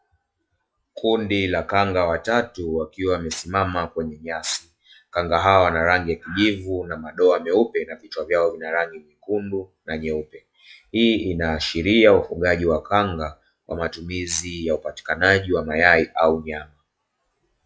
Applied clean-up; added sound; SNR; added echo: classical method log-MMSE.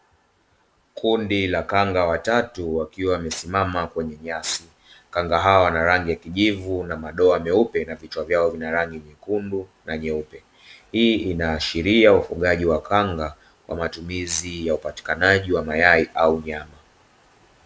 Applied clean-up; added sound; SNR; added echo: none; none; none; none.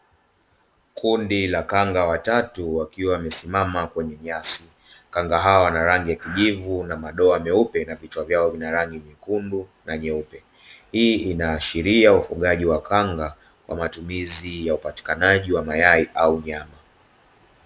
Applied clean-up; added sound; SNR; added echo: none; Breathing; 10 dB; none.